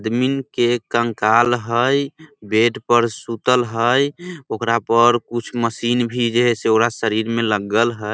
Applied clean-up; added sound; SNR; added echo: none; none; none; none.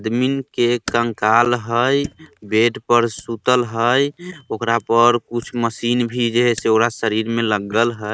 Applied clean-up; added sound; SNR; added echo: neural mask model DeepFilterNet 3.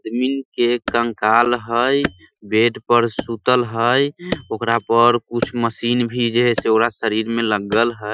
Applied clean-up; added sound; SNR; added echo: classical method Wiener filter.